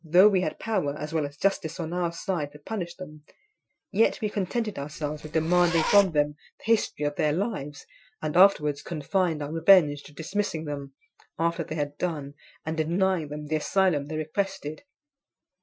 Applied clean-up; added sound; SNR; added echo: classical method Wiener filter.